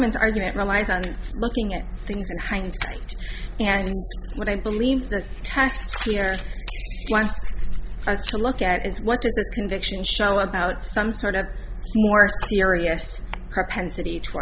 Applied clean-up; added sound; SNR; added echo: none; none; none; none.